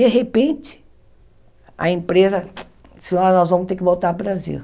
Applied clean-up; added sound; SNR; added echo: none; none; none; none.